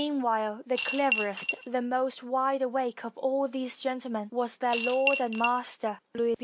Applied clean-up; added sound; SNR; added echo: none; Coin (dropping) / Glass; 1 dB; none.